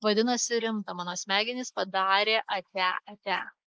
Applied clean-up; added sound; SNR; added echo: neural mask model Resemble Enhance denoiser.